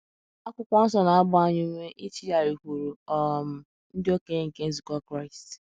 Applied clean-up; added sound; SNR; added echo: none; none; none; none.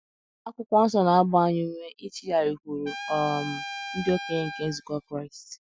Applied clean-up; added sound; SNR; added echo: classical method Wiener filter.